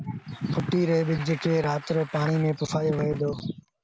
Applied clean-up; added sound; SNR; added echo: none; Bicycle; 18 dB; none.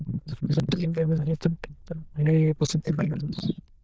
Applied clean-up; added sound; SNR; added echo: neural diffusion model UNIVERSE++.